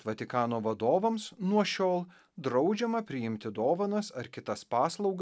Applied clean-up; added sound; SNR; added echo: none; none; none; none.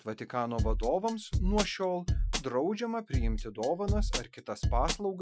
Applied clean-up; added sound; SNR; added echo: classical method Wiener filter.